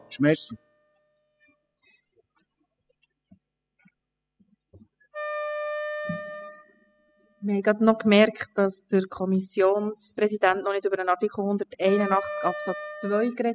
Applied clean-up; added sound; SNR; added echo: classical method spectral subtraction.